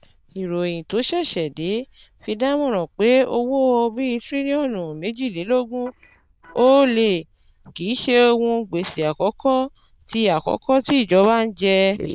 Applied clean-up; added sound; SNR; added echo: neural diffusion model UNIVERSE++.